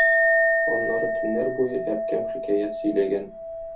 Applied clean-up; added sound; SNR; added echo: none; Chink, clink; -3 dB; reverberation time 0.3 s.